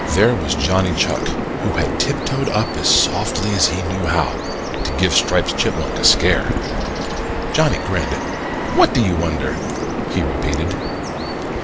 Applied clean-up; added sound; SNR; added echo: none; Bird vocalization, bird call, bird song; 2 dB; none.